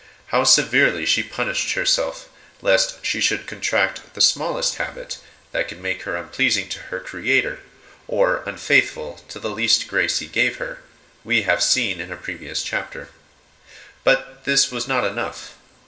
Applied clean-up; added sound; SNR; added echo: none; none; none; reverberation time 0.3 s.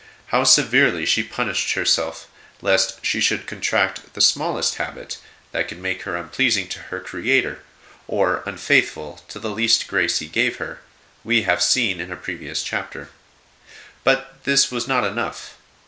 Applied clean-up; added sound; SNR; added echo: none; none; none; none.